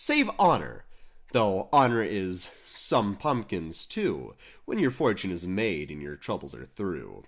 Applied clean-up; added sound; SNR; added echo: none; none; none; none.